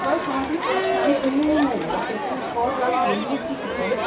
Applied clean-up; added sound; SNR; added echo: none; Crowd; -1 dB; reverberation time 0.2 s.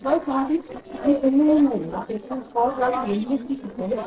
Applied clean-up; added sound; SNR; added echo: neural separator model SepFormer DNS4.